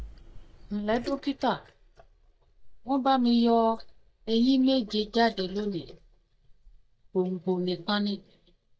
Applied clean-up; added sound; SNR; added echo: neural mask model DeepFilterNet 3.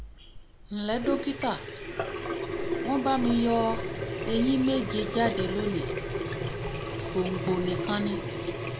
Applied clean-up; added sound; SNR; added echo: none; Sink (filling or washing) / Water tap, faucet; 3 dB; none.